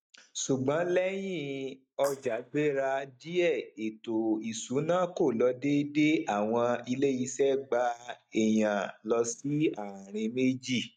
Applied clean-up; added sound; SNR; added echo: neural mask model DeepFilterNet 3.